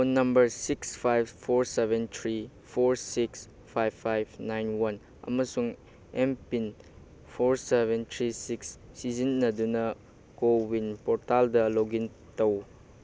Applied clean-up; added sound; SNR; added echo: none; none; none; none.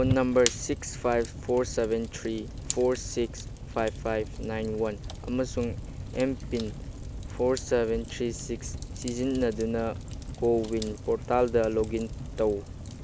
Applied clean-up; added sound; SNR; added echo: none; Fire; 8 dB; none.